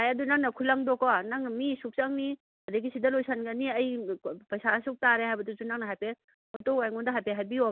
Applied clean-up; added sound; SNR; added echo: none; none; none; none.